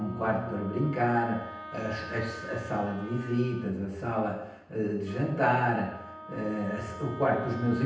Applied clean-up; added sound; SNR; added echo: none; Wind instrument, woodwind instrument; 14 dB; reverberation time 0.9 s.